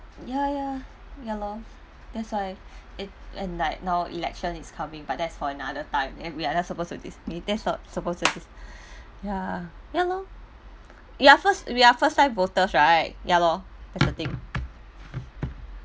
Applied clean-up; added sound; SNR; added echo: none; none; none; none.